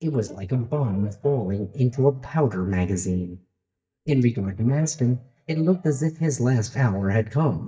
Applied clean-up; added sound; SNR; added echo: neural mask model DeepFilterNet 3.